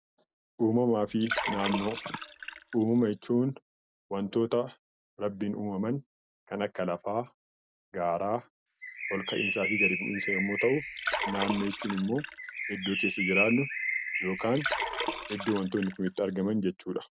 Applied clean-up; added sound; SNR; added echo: none; Bird + Liquid; 3 dB; none.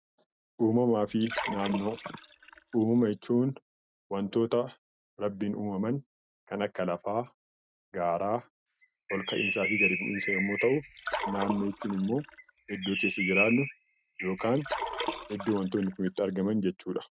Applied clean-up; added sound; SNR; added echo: neural mask model RNNoise.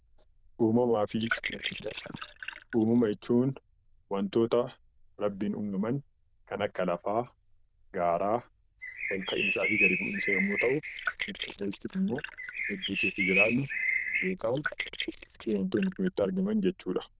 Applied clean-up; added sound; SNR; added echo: neural diffusion model UNIVERSE++.